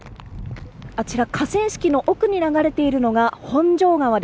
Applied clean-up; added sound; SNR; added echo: none; none; none; none.